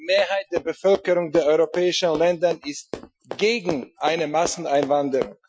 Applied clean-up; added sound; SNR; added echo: classical method Wiener filter.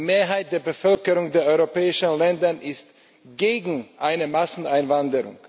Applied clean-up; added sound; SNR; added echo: none; none; none; none.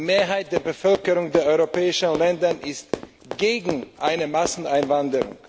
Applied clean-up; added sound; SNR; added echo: none; Run; 11 dB; none.